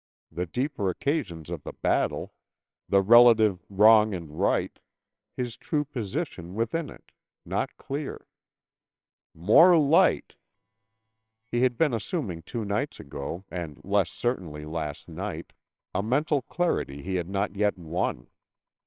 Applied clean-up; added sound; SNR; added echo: neural separator model SepFormer WHAMR!.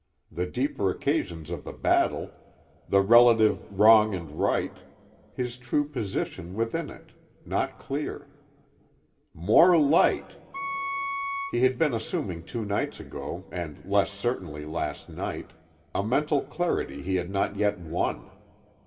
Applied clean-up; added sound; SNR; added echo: none; Wind instrument, woodwind instrument; 7 dB; reverberation time 2.7 s.